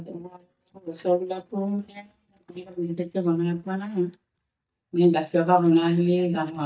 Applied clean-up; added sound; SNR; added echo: neural mask model DeepFilterNet 3.